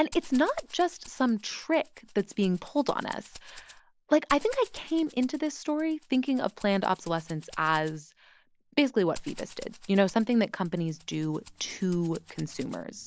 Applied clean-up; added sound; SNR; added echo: none; Rattle (instrument); 19 dB; none.